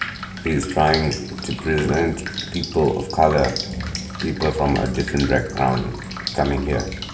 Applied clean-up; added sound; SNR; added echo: none; Drip; 11 dB; reverberation time 2.4 s.